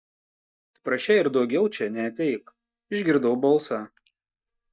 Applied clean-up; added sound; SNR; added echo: neural mask model DeepFilterNet 3.